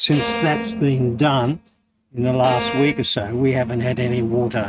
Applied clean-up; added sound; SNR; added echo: neural mask model RNNoise.